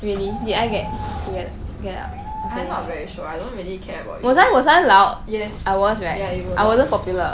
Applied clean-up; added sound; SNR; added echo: none; Sliding door / Train + Bird; 12 dB; none.